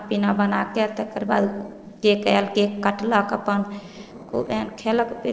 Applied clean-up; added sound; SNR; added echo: neural separator model SepFormer DNS4.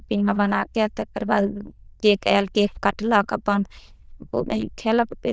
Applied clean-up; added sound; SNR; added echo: neural diffusion model UNIVERSE++.